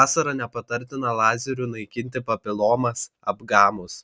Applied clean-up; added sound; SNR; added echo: none; none; none; none.